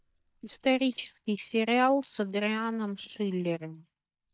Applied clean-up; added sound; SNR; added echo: neural mask model DeepFilterNet 3.